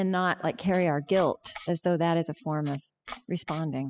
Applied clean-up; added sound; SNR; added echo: classical method spectral subtraction.